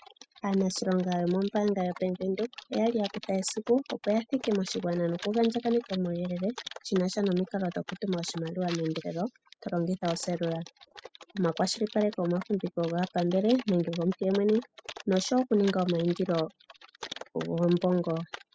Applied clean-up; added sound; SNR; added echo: classical method spectral subtraction.